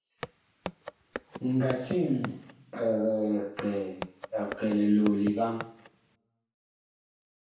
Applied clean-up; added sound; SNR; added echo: none; Walk, footsteps; 12 dB; reverberation time 0.6 s.